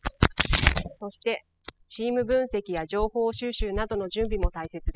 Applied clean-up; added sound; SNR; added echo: classical method spectral subtraction.